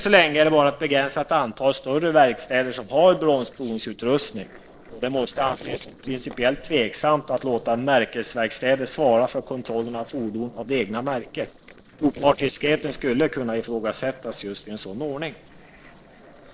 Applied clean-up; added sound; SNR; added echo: neural separator model SepFormer DNS4.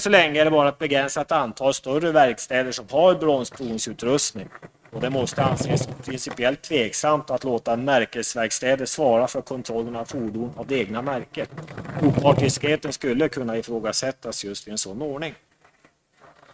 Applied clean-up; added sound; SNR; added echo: neural mask model RNNoise.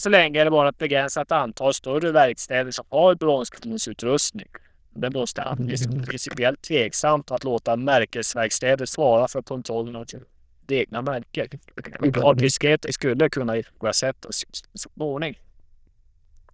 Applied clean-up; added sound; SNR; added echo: neural diffusion model UNIVERSE++.